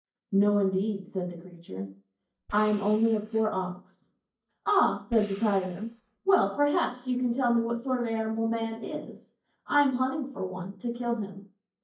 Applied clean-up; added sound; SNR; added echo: neural mask model DeepFilterNet 3.